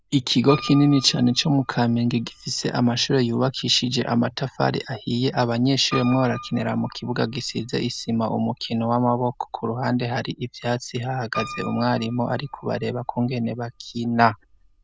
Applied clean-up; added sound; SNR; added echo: none; Piano; 18 dB; none.